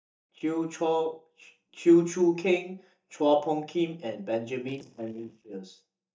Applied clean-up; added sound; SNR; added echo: neural mask model DeepFilterNet 3.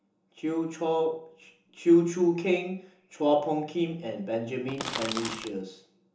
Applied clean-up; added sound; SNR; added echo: none; Crackle; 7 dB; reverberation time 0.6 s.